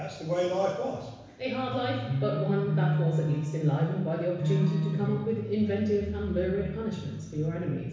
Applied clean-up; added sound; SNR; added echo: none; none; none; reverberation time 1.1 s.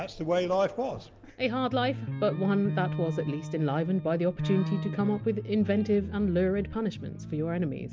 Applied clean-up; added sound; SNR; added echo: none; none; none; none.